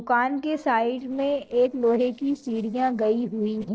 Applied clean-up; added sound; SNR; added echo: neural separator model SepFormer DNS4.